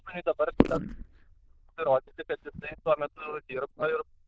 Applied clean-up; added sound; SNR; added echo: neural diffusion model UNIVERSE++.